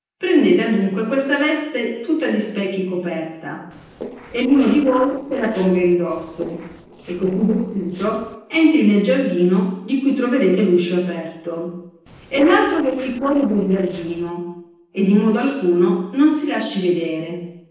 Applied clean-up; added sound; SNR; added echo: neural separator model SepFormer DNS4.